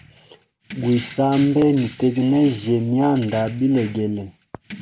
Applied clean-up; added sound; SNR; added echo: none; Keys jangling; 19 dB; none.